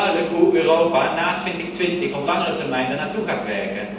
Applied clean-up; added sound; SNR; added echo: none; Engine; 13 dB; reverberation time 0.9 s.